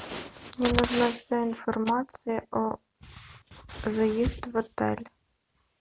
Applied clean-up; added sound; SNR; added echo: none; none; none; none.